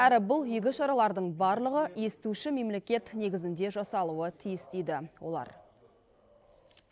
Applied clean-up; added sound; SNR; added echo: none; none; none; none.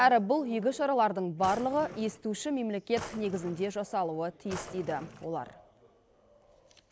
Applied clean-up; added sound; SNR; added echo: none; Drawer open or close; 15 dB; none.